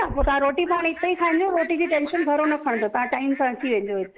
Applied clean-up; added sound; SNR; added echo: neural mask model Resemble Enhance denoiser.